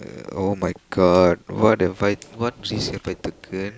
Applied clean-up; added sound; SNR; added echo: none; none; none; none.